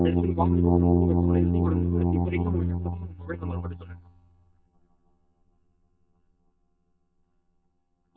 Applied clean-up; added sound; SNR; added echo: neural mask model DeepFilterNet 3.